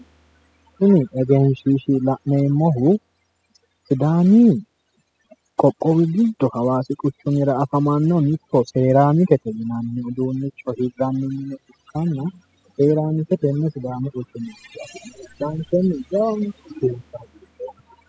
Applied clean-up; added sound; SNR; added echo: classical method spectral subtraction.